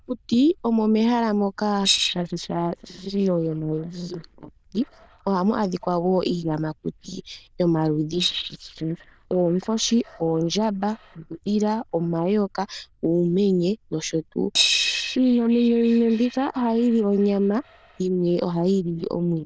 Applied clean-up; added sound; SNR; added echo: neural diffusion model UNIVERSE++.